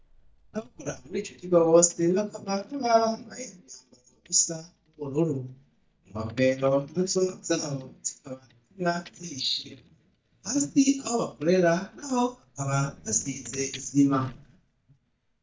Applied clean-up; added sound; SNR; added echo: neural mask model DeepFilterNet 3.